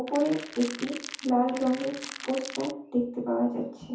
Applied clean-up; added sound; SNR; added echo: none; Crackle; 13 dB; reverberation time 0.6 s.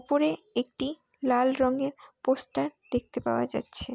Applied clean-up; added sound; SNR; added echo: none; none; none; none.